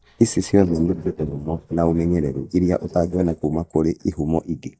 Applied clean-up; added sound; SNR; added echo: neural mask model DeepFilterNet 3.